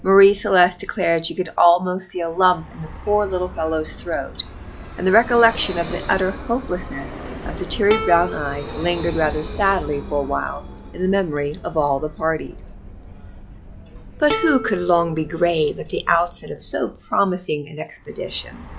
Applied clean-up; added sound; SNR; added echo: none; Vehicle + Plucked string instrument; 12 dB; none.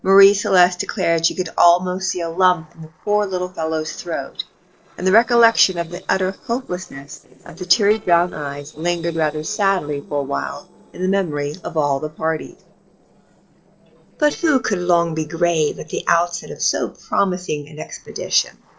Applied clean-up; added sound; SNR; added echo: neural separator model SepFormer DNS4.